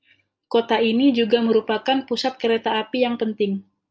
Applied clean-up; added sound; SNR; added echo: none; none; none; none.